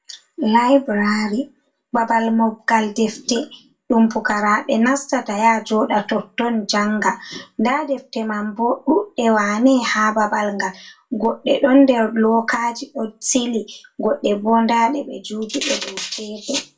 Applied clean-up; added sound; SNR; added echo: none; none; none; reverberation time 0.2 s.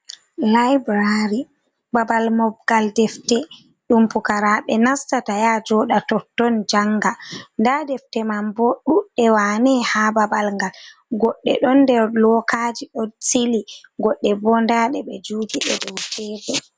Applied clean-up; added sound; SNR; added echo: none; none; none; none.